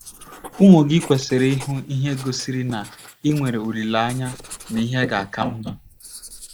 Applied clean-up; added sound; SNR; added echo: neural mask model Resemble Enhance denoiser.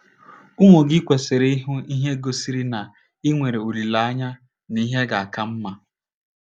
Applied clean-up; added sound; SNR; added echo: none; none; none; none.